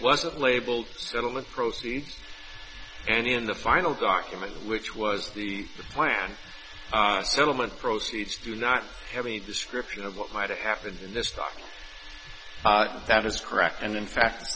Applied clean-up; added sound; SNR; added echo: none; none; none; none.